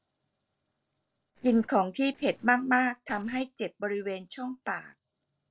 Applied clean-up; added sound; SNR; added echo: neural separator model SepFormer DNS4.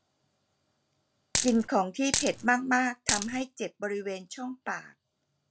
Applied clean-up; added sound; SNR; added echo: none; Coin (dropping); -1 dB; none.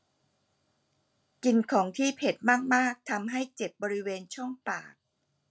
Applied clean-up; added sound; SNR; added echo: none; none; none; none.